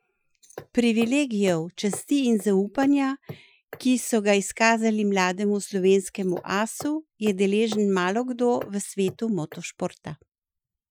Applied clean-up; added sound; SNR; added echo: classical method Wiener filter.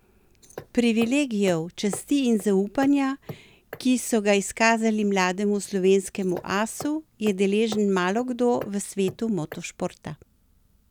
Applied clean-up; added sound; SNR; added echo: none; Hammer; 19 dB; none.